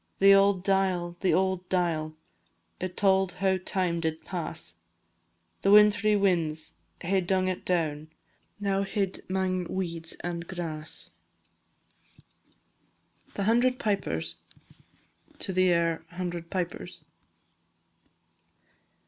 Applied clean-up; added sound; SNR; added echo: none; none; none; none.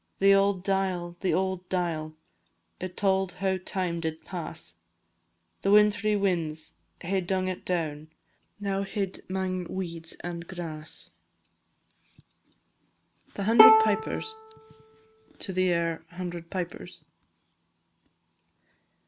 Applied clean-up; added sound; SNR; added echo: none; Bowed string instrument; -4 dB; none.